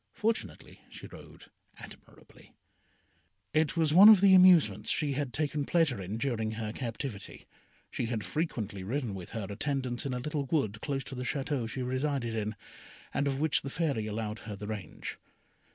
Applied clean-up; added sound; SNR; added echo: none; none; none; none.